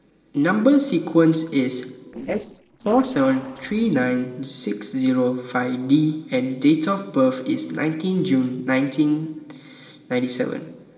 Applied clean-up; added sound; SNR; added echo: neural separator model SepFormer DNS4.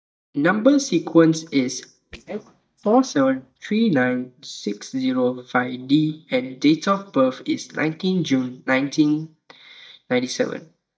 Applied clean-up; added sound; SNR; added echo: neural mask model DeepFilterNet 3.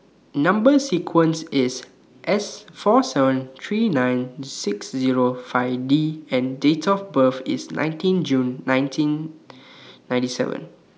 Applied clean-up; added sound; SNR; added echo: none; none; none; none.